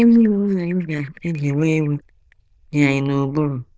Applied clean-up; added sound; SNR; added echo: neural diffusion model UNIVERSE++.